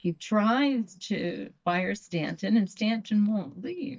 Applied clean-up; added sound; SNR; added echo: neural mask model DeepFilterNet 3.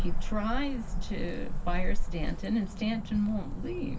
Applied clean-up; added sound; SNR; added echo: none; Cricket / Motor vehicle (road); -4 dB; reverberation time 0.2 s.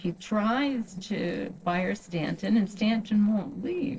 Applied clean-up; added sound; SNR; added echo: neural separator model SepFormer DNS4.